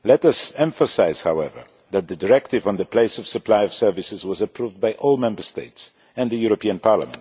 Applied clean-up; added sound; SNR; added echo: none; none; none; none.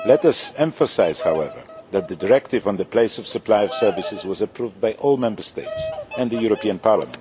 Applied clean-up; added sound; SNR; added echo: none; Bird vocalization, bird call, bird song; 13 dB; none.